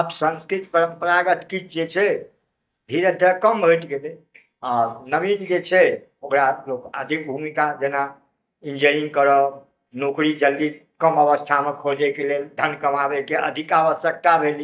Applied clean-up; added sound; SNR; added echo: neural mask model DeepFilterNet 3.